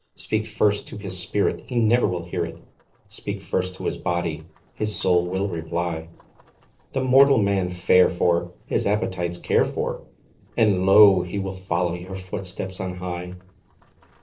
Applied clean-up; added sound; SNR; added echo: neural separator model SepFormer DNS4.